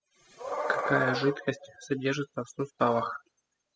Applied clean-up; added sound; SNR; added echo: classical method spectral subtraction.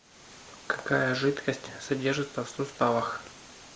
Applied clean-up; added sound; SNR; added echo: none; none; none; none.